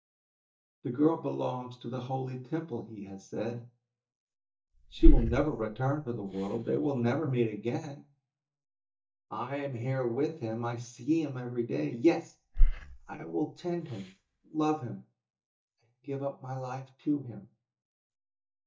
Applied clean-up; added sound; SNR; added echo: neural mask model DeepFilterNet 3.